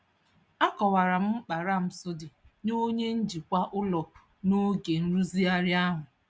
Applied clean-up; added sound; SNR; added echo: none; none; none; none.